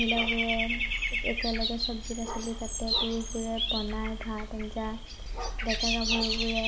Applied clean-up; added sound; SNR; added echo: none; Bird / Dog; -2 dB; none.